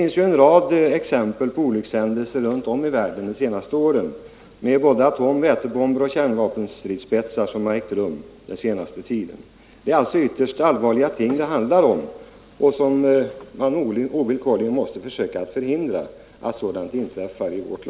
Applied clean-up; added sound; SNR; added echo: none; none; none; none.